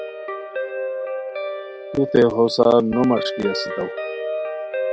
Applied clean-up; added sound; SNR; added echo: none; Guitar; 6 dB; none.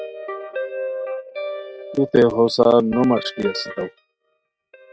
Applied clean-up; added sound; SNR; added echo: neural mask model RNNoise.